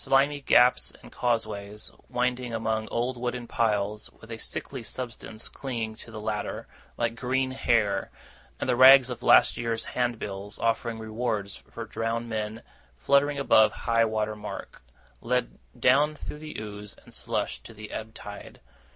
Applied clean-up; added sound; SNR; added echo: none; none; none; none.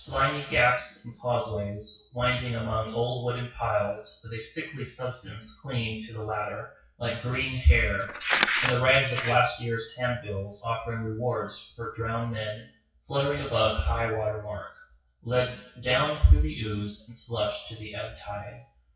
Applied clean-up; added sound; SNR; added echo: classical method WPE with log-MMSE.